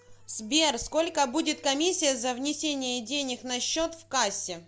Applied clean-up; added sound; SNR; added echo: none; none; none; none.